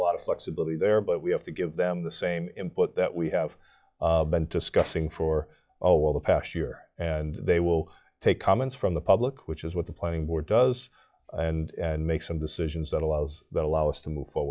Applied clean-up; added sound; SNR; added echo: classical method log-MMSE.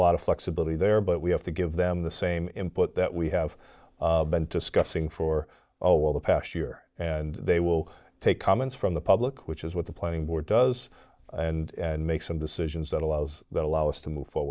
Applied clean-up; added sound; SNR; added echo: neural mask model DeepFilterNet 3.